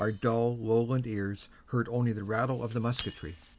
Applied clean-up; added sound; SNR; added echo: none; Shatter; 15 dB; none.